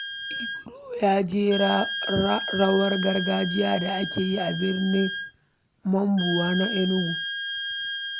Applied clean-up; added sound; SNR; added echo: none; Wind instrument, woodwind instrument; 7 dB; none.